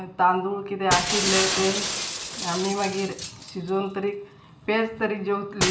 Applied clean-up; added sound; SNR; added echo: none; Shatter; 4 dB; reverberation time 0.4 s.